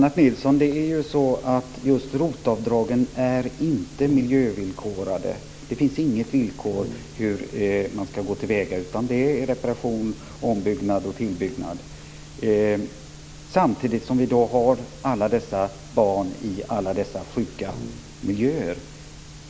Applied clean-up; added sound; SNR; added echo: none; Brass instrument; 16 dB; none.